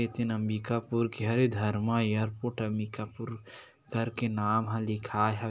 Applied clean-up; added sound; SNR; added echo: none; none; none; none.